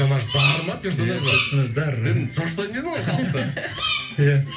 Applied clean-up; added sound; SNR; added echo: none; Bird vocalization, bird call, bird song; 5 dB; reverberation time 0.3 s.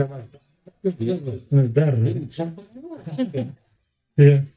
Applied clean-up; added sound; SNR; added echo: neural mask model DeepFilterNet 3.